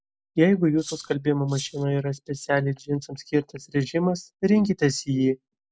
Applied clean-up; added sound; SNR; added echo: none; Rattle (instrument); 16 dB; none.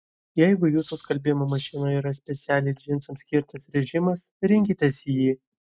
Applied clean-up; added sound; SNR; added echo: neural mask model RNNoise.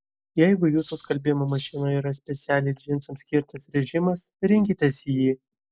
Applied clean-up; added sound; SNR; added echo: neural separator model SepFormer DNS4.